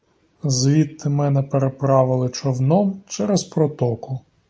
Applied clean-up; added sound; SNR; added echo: none; none; none; none.